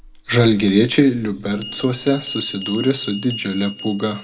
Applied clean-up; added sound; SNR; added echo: none; Bell; 15 dB; reverberation time 1.8 s.